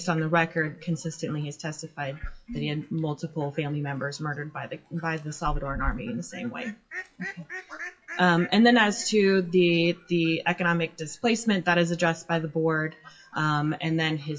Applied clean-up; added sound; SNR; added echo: classical method WPE with log-MMSE.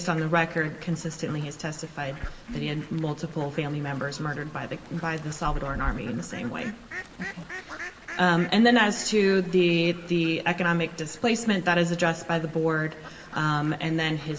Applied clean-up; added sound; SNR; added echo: none; Fowl; 14 dB; reverberation time 2.9 s.